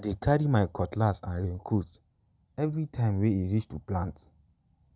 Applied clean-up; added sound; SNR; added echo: none; none; none; none.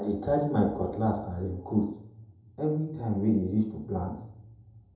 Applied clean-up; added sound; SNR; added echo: none; none; none; reverberation time 2.6 s.